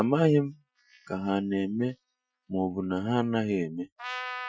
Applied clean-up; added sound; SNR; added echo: classical method Wiener filter.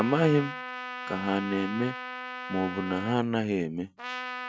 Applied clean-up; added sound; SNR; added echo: none; Trumpet; 9 dB; none.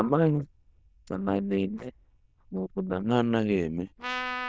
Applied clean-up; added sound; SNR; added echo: neural diffusion model UNIVERSE++.